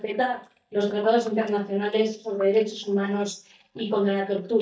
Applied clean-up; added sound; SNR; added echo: neural mask model DeepFilterNet 3.